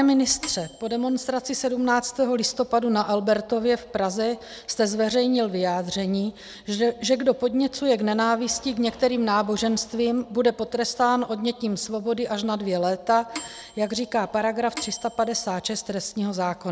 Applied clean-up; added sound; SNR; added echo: none; Microwave oven / Bell; 17 dB; none.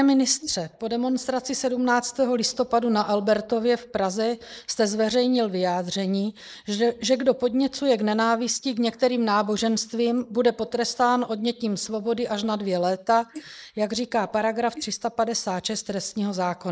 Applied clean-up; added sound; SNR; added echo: neural mask model Resemble Enhance denoiser.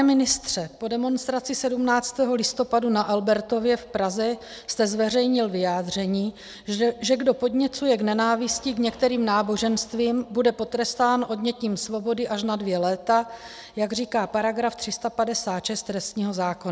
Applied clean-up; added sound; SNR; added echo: none; none; none; none.